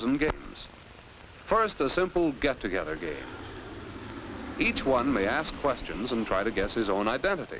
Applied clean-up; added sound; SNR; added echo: none; Aircraft; 13 dB; none.